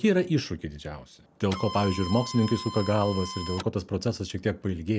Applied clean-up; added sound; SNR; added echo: none; Printer; 10 dB; none.